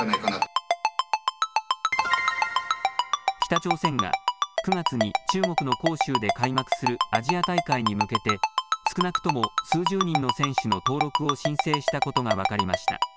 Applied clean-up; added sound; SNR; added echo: none; Ringtone; -3 dB; none.